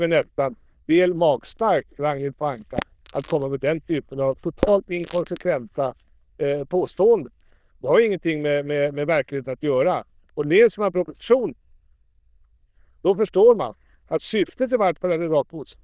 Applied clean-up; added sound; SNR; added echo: neural diffusion model UNIVERSE++.